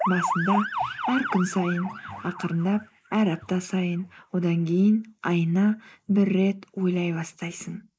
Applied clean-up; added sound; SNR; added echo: neural mask model Resemble Enhance denoiser.